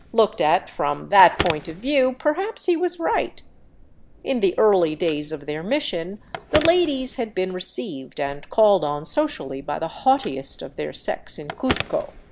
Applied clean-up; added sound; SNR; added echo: none; Telephone; 13 dB; none.